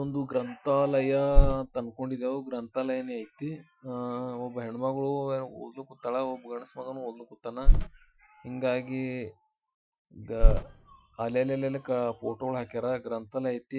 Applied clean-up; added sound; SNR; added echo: classical method Wiener filter.